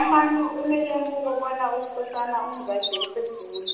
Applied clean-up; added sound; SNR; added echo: none; Bird; 11 dB; reverberation time 0.9 s.